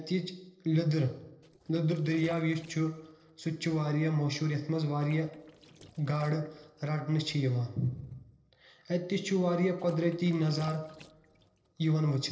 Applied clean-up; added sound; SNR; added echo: neural separator model SepFormer DNS4.